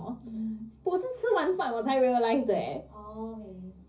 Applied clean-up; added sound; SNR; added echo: none; none; none; reverberation time 0.5 s.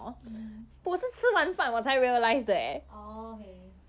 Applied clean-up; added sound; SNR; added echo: none; none; none; none.